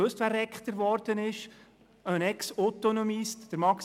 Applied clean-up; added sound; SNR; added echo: none; none; none; none.